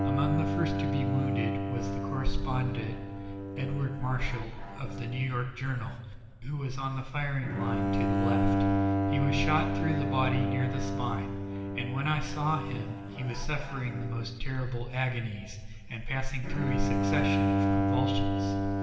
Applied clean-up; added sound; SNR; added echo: none; Bowed string instrument; 0 dB; reverberation time 2.1 s.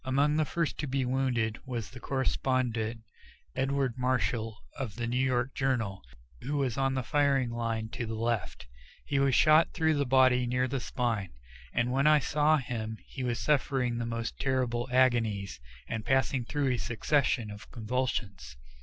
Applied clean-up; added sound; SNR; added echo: none; none; none; none.